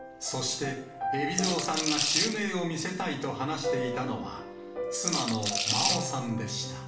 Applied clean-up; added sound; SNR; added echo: none; Rattle / Rattle (instrument); -1 dB; reverberation time 0.6 s.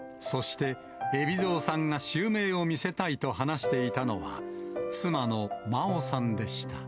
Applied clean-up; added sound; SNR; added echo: none; none; none; none.